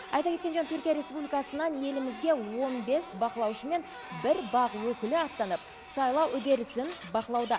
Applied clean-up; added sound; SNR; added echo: none; Printer; 14 dB; none.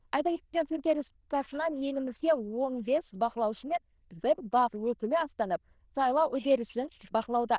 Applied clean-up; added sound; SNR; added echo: neural diffusion model UNIVERSE++.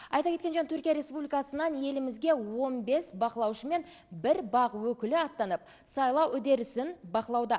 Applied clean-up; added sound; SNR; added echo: none; none; none; none.